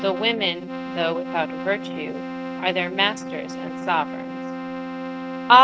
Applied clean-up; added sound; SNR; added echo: neural mask model RNNoise.